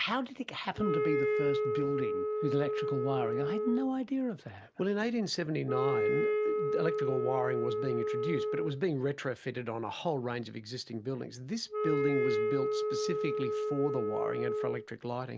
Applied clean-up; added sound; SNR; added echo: none; Wind instrument, woodwind instrument; -3 dB; none.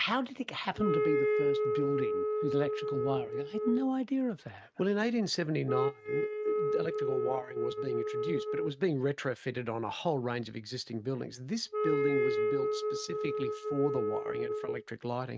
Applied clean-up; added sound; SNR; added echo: neural mask model RNNoise.